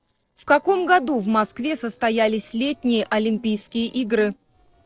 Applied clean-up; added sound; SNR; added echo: neural separator model SepFormer DNS4.